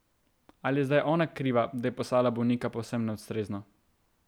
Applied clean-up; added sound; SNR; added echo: none; none; none; none.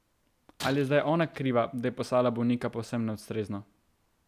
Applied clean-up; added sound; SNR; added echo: none; Shatter; 18 dB; none.